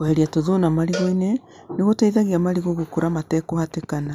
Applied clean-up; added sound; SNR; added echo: none; Cowbell; 16 dB; none.